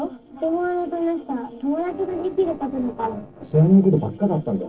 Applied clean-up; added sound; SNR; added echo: neural separator model SepFormer DNS4.